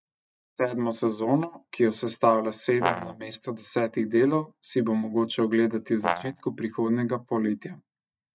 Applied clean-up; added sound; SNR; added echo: neural mask model DeepFilterNet 3.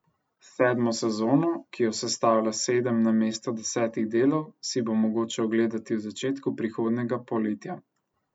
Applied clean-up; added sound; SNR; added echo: none; none; none; none.